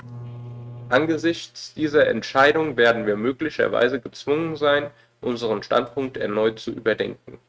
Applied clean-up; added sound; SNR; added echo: neural mask model RNNoise.